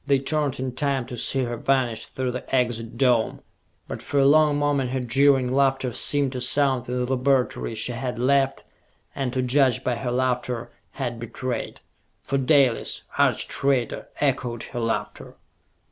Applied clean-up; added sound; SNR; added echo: none; none; none; none.